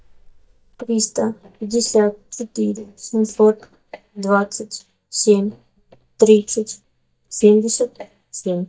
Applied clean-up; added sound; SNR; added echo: neural mask model DeepFilterNet 3.